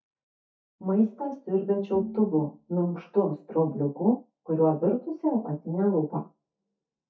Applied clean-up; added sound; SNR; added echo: neural mask model DeepFilterNet 3.